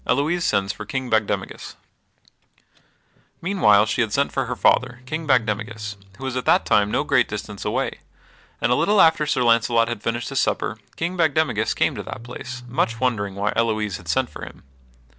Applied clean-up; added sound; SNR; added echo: none; Engine starting / Car; 20 dB; none.